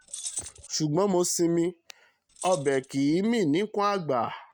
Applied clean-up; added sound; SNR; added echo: neural mask model RNNoise.